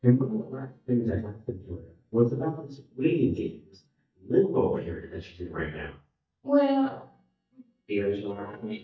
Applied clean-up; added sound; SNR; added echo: neural mask model DeepFilterNet 3.